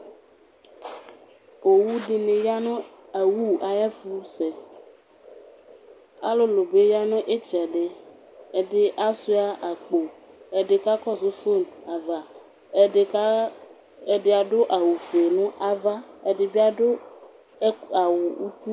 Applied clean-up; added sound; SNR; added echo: none; none; none; none.